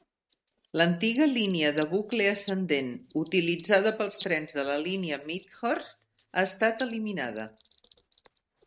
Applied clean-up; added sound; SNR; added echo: neural mask model RNNoise.